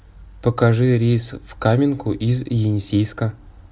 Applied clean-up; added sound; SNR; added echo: none; none; none; none.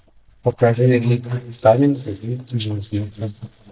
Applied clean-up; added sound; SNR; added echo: neural mask model DeepFilterNet 3.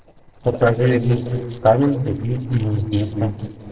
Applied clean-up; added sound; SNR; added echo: neural separator model SepFormer DNS4.